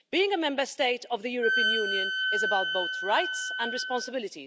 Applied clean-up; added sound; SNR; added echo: none; Wind instrument, woodwind instrument; 0 dB; none.